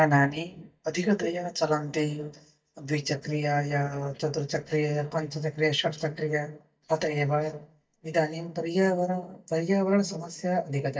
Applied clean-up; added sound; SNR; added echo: neural mask model DeepFilterNet 3.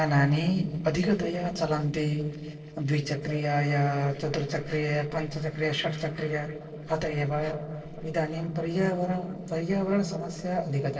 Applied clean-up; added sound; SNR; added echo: neural separator model SepFormer DNS4.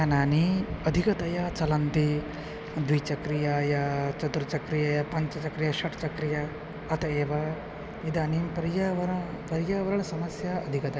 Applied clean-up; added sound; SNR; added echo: none; none; none; none.